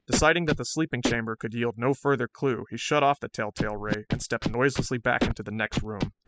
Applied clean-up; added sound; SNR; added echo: classical method spectral subtraction.